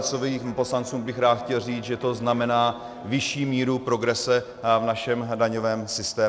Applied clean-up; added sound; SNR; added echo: none; Electric guitar; 20 dB; none.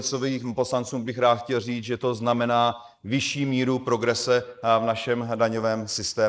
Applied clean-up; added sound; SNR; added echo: neural mask model Resemble Enhance denoiser.